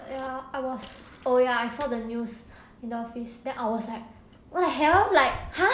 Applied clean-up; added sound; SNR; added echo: none; Bicycle; 19 dB; none.